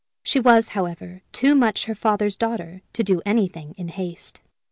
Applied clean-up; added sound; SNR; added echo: none; none; none; none.